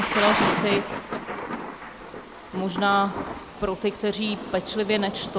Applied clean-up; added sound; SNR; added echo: none; Thunder / Rain; 3 dB; none.